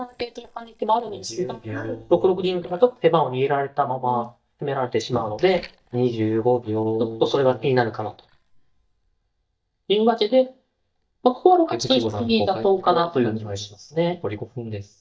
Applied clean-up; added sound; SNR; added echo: neural mask model DeepFilterNet 3.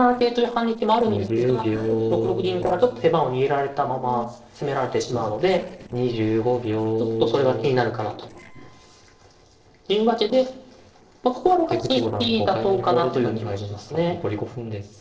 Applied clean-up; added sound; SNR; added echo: neural separator model SepFormer DNS4.